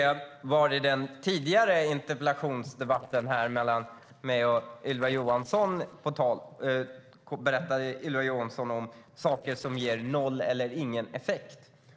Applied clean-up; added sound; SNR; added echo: neural separator model SepFormer DNS4.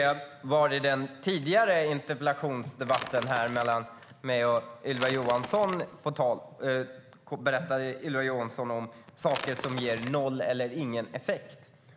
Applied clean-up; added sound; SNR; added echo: none; Crackle / Crushing / Wood; 8 dB; none.